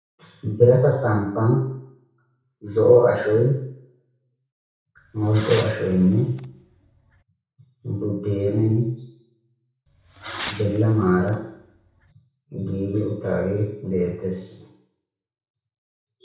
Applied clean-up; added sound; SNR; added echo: none; Fireworks; 15 dB; reverberation time 0.6 s.